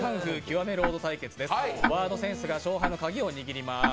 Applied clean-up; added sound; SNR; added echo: none; Tick-tock; 4 dB; none.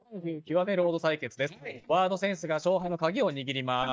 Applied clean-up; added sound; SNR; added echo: neural mask model DeepFilterNet 3.